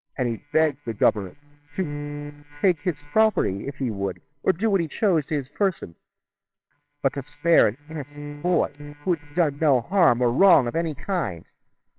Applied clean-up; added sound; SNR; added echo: neural separator model SepFormer WHAMR!.